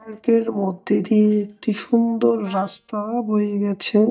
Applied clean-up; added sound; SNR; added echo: neural mask model DeepFilterNet 3.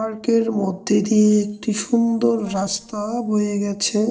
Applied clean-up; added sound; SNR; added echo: neural separator model SepFormer DNS4.